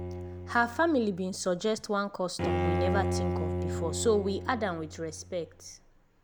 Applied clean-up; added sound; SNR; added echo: none; Bowed string instrument; 3 dB; none.